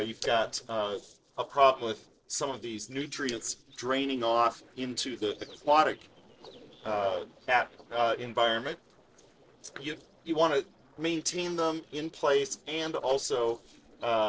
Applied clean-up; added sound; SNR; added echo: neural separator model SepFormer DNS4.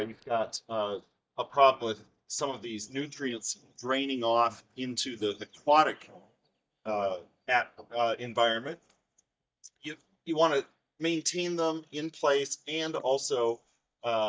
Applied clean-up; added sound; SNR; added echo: neural mask model DeepFilterNet 3.